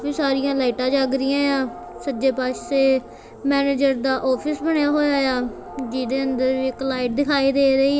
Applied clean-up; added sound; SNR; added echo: none; none; none; none.